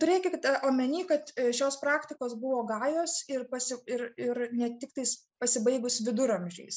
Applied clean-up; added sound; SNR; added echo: none; none; none; none.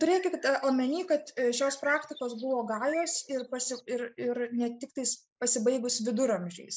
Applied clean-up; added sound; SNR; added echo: neural mask model Resemble Enhance denoiser.